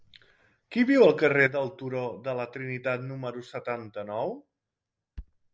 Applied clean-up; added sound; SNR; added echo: none; none; none; none.